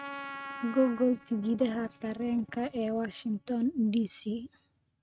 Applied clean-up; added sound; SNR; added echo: neural mask model RNNoise.